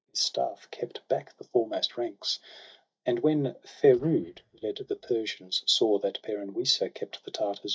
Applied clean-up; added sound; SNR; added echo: neural mask model DeepFilterNet 3.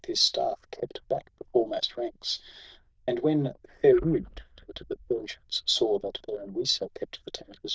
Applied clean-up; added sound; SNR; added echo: neural diffusion model UNIVERSE++.